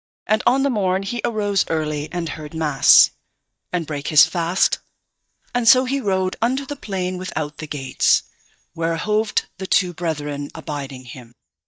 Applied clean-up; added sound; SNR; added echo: neural mask model DeepFilterNet 3.